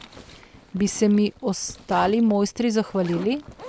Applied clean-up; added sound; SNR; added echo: none; Zipper (clothing); 17 dB; none.